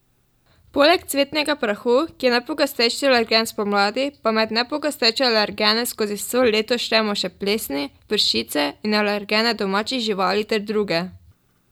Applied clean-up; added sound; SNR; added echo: none; none; none; none.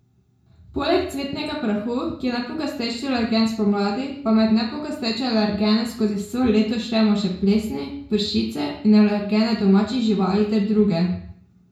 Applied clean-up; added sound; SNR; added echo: none; none; none; reverberation time 0.6 s.